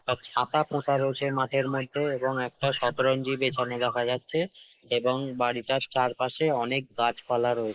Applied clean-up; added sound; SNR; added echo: neural mask model Resemble Enhance denoiser.